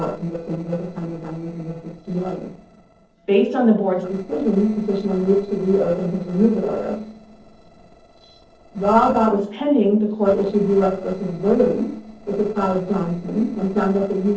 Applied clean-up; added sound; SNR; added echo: neural separator model SepFormer DNS4.